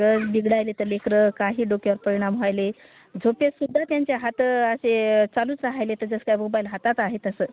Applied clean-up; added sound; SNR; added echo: none; none; none; none.